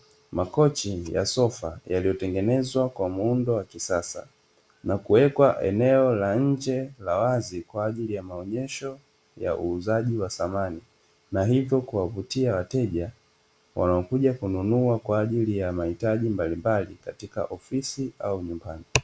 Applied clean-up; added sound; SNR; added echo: none; none; none; none.